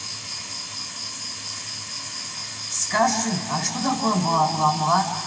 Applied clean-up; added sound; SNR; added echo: none; Cricket; 10 dB; reverberation time 2.3 s.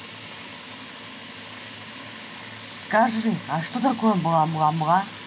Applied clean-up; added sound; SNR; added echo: none; none; none; none.